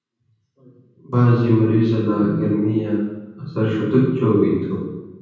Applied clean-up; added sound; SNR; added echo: none; none; none; reverberation time 1.2 s.